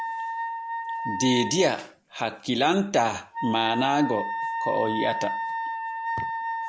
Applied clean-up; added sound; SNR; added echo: none; Wind instrument, woodwind instrument; 4 dB; none.